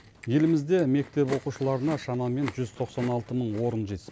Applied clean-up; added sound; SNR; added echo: none; Chewing, mastication; 17 dB; none.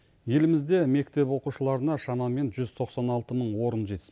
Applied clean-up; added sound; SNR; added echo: none; none; none; none.